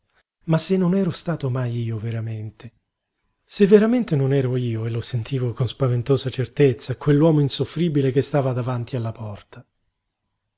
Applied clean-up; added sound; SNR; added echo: none; none; none; none.